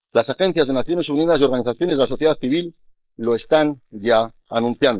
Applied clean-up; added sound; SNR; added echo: neural mask model Resemble Enhance denoiser.